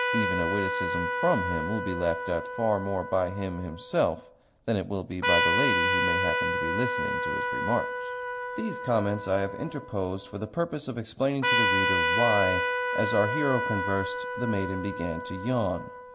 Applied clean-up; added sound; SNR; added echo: none; Trumpet; 0 dB; none.